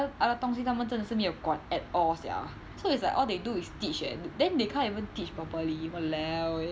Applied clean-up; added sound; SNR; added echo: none; none; none; none.